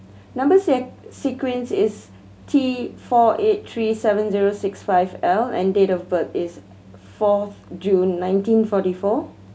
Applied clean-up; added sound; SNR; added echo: none; none; none; none.